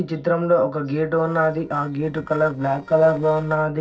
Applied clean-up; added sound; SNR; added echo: neural separator model SepFormer DNS4.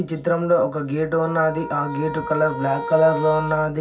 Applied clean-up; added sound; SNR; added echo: none; Wind instrument, woodwind instrument; 11 dB; reverberation time 0.4 s.